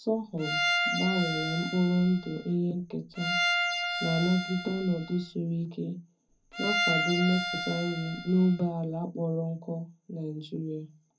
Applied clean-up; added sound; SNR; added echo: none; Bowed string instrument; 2 dB; reverberation time 0.3 s.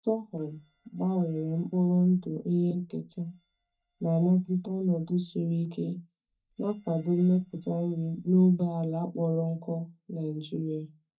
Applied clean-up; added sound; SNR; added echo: neural mask model DeepFilterNet 3.